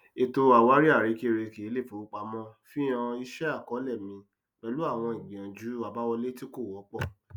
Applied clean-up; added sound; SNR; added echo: none; none; none; none.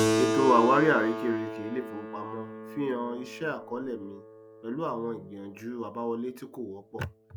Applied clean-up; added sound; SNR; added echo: none; Keyboard (musical); 4 dB; none.